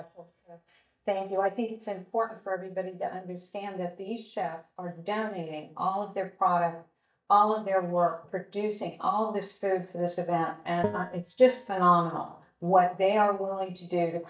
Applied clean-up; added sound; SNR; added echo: neural mask model DeepFilterNet 3.